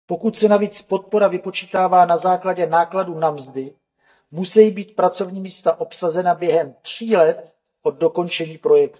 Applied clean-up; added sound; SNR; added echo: neural mask model DeepFilterNet 3.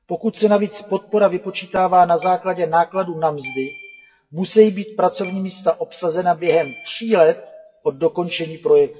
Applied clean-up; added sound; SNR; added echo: classical method WPE with log-MMSE.